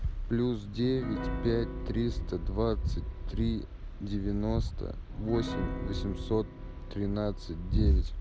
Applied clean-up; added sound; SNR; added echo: none; Piano; 11 dB; none.